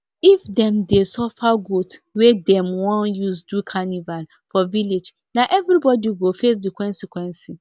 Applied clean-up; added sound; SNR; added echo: none; none; none; none.